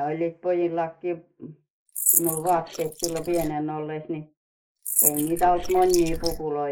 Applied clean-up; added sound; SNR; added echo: neural mask model Resemble Enhance denoiser.